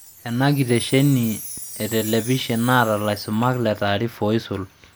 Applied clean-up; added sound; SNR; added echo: none; Chime; 16 dB; none.